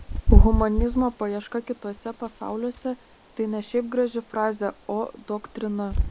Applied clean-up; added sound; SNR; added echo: none; Wind / Bird; -2 dB; none.